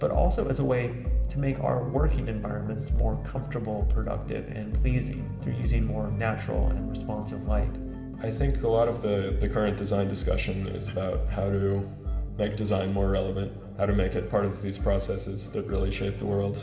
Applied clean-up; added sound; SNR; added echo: none; Knock; 20 dB; reverberation time 0.9 s.